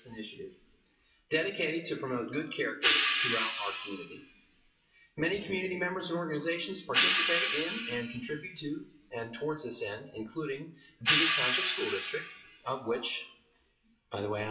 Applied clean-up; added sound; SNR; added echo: classical method WPE with log-MMSE.